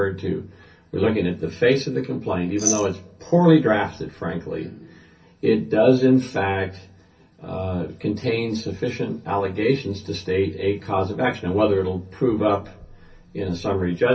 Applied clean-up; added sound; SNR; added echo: none; Glass; 3 dB; reverberation time 0.3 s.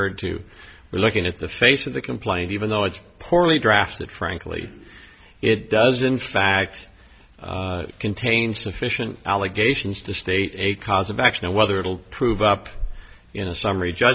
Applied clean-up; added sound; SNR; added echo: none; none; none; none.